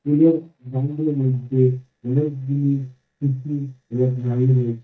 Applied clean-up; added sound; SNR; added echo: neural mask model DeepFilterNet 3.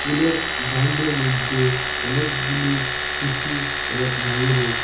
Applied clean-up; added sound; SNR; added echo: none; Domestic sounds, home sounds; -1 dB; reverberation time 0.7 s.